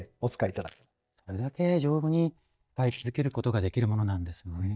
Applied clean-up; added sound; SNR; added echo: neural mask model DeepFilterNet 3.